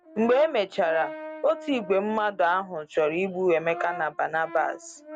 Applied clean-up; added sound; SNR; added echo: none; Brass instrument; 15 dB; none.